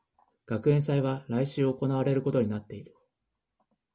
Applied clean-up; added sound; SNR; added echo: none; none; none; none.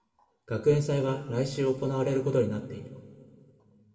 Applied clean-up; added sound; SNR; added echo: none; none; none; reverberation time 1.9 s.